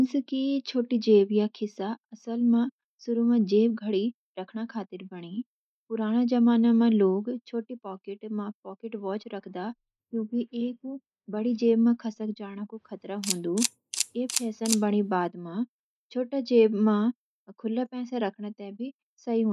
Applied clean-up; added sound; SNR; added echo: neural mask model Resemble Enhance denoiser.